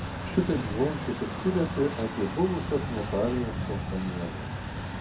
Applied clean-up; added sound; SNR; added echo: none; Truck; 4 dB; reverberation time 0.4 s.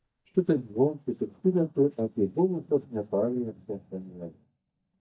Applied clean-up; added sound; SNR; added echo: neural mask model DeepFilterNet 3.